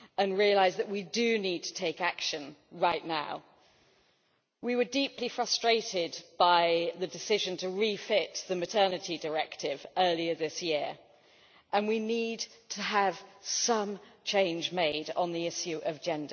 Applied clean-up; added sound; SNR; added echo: none; none; none; none.